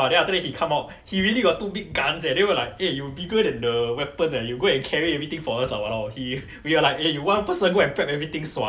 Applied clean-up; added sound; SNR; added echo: none; none; none; none.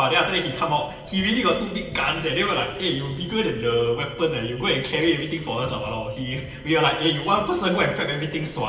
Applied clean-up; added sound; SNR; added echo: none; none; none; reverberation time 2.1 s.